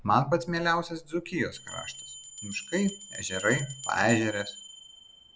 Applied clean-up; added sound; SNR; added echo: none; Bell; 14 dB; none.